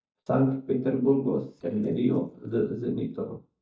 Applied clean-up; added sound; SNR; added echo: neural mask model DeepFilterNet 3.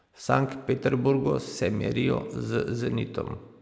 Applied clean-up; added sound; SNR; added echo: none; none; none; none.